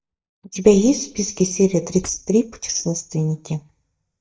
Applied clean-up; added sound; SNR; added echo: neural mask model DeepFilterNet 3.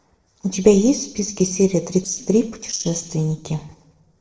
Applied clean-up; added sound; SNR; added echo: neural separator model SepFormer DNS4.